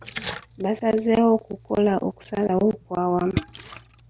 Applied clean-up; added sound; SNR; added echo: none; Splash, splatter; 14 dB; none.